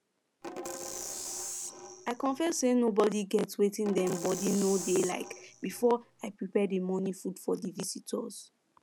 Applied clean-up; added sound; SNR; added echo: none; Percussion; 10 dB; none.